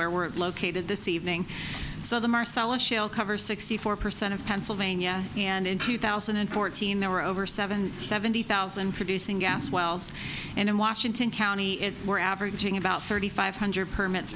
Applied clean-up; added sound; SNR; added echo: none; none; none; none.